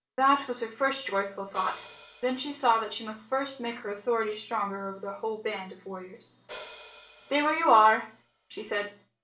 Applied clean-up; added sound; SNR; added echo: none; Hi-hat; 19 dB; reverberation time 0.3 s.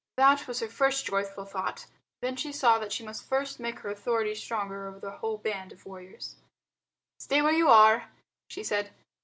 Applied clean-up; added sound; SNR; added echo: none; none; none; none.